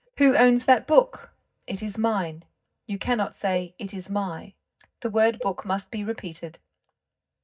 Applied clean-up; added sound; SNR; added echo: neural mask model DeepFilterNet 3.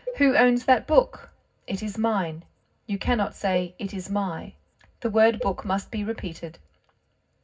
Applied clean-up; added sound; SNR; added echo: none; Cowbell; 16 dB; reverberation time 0.4 s.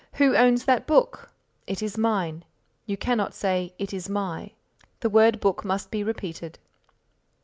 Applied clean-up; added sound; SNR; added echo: none; none; none; none.